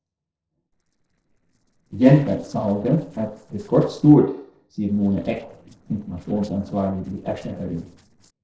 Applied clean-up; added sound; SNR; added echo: neural separator model SepFormer DNS4.